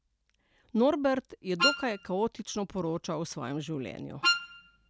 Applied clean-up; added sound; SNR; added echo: none; Wind instrument, woodwind instrument; -2 dB; none.